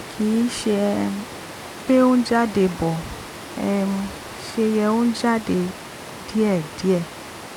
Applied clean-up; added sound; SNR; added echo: none; Water; 14 dB; none.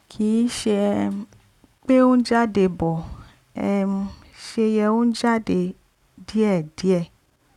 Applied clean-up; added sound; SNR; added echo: none; none; none; none.